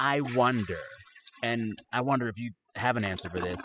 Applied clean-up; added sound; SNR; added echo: classical method spectral subtraction.